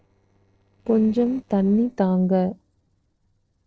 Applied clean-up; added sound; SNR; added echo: neural separator model SepFormer DNS4.